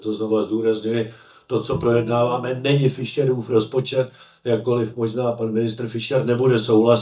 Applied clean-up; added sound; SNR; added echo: neural mask model DeepFilterNet 3.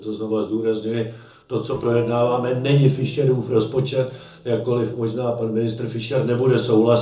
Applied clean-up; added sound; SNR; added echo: neural separator model SepFormer DNS4.